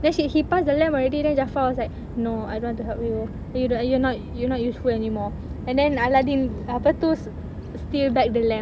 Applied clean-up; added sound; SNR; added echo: none; none; none; none.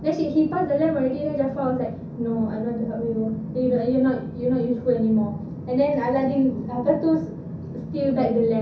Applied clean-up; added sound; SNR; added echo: none; none; none; reverberation time 0.6 s.